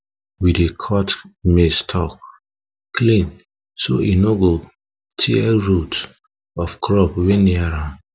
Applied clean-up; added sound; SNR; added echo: none; none; none; none.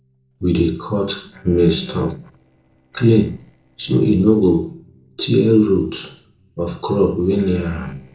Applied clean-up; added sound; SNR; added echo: neural separator model SepFormer DNS4.